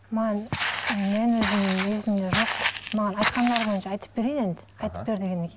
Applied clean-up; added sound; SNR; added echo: none; Walk, footsteps; 4 dB; none.